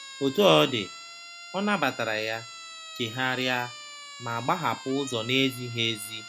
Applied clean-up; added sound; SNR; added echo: none; Siren; 15 dB; none.